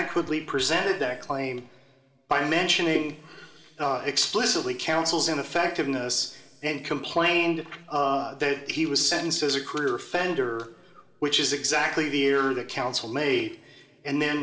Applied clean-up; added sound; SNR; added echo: none; none; none; reverberation time 1.3 s.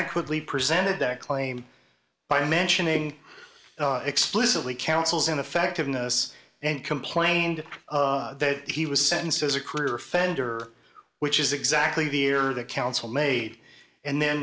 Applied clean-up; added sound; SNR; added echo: none; none; none; none.